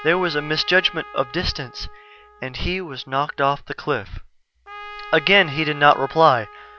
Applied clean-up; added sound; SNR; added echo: none; Trumpet; 18 dB; none.